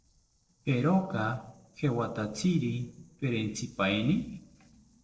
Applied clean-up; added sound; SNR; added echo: neural separator model SepFormer DNS4.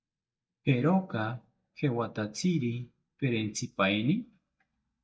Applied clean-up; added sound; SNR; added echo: neural mask model DeepFilterNet 3.